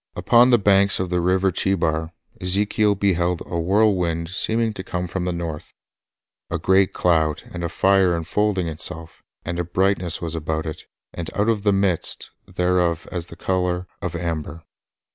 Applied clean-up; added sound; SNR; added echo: none; none; none; none.